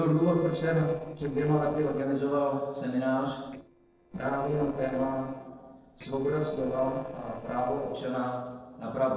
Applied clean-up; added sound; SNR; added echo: neural separator model SepFormer DNS4.